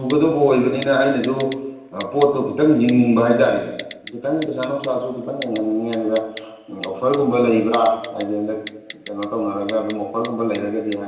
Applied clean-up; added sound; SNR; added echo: none; Typing; 18 dB; reverberation time 1.1 s.